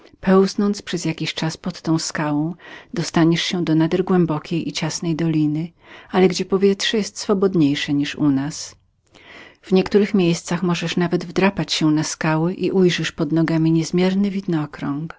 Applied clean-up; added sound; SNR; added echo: none; none; none; none.